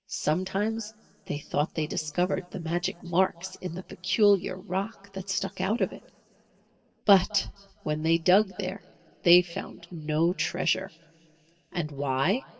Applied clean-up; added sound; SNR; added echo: none; none; none; reverberation time 2.3 s.